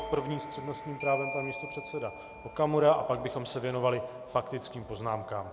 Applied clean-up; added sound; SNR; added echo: none; Doorbell; 13 dB; none.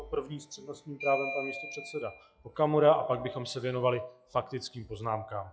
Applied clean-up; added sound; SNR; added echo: classical method log-MMSE.